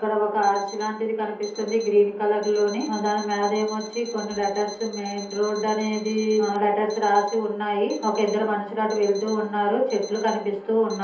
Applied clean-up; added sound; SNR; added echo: none; Alarm; 19 dB; reverberation time 0.6 s.